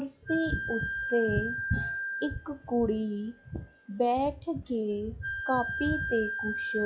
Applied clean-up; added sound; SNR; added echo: classical method log-MMSE.